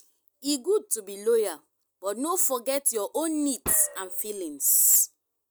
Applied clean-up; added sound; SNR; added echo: none; Gunshot, gunfire; 17 dB; none.